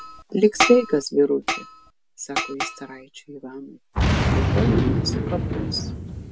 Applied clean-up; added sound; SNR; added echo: none; Boom; 0 dB; none.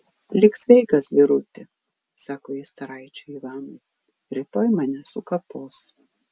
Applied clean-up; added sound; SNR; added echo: none; none; none; none.